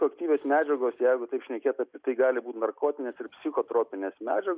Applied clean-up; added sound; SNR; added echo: none; none; none; none.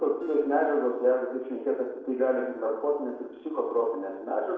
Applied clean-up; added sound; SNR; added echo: neural separator model SepFormer DNS4.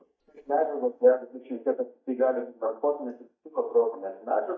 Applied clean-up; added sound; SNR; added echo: neural mask model DeepFilterNet 3.